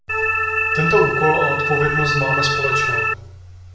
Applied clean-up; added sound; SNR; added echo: none; Organ; -2 dB; reverberation time 0.8 s.